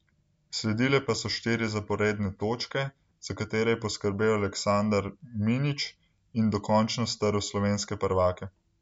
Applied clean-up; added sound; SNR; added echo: none; none; none; none.